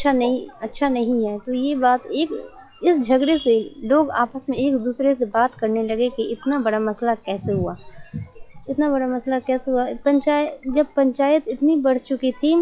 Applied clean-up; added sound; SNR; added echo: classical method log-MMSE.